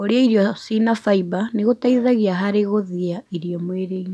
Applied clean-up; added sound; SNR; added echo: none; none; none; none.